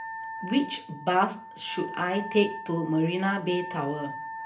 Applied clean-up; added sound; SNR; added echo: none; Wind instrument, woodwind instrument; 10 dB; reverberation time 0.3 s.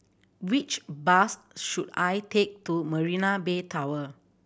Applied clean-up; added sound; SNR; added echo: none; none; none; none.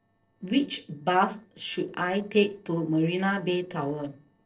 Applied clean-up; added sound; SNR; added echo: neural separator model SepFormer DNS4.